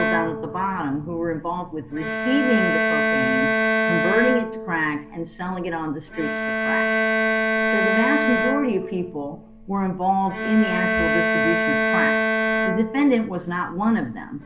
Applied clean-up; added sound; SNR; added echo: none; Bowed string instrument; -1 dB; reverberation time 0.5 s.